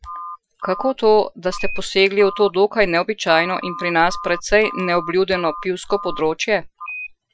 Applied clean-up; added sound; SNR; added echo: classical method Wiener filter.